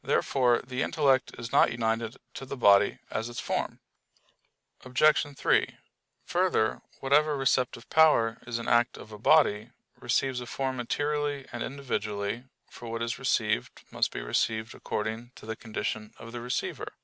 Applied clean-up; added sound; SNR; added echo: none; none; none; none.